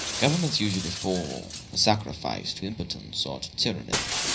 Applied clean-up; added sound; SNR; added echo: none; Shatter; 6 dB; reverberation time 0.4 s.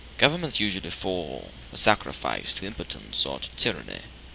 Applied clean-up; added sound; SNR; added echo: none; none; none; none.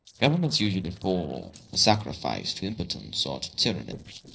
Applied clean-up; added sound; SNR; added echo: neural separator model SepFormer DNS4.